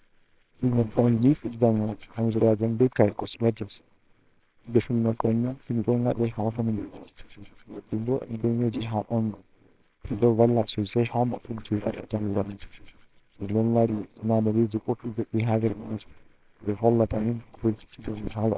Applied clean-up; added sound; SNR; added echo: neural separator model SepFormer WHAMR!.